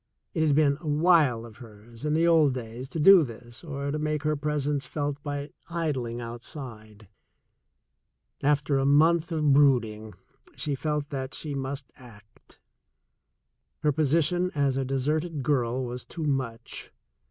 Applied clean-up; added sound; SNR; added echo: none; none; none; none.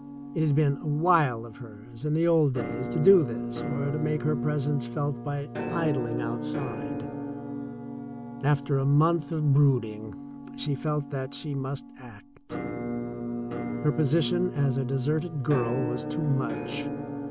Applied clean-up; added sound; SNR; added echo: none; Musical instrument; 7 dB; none.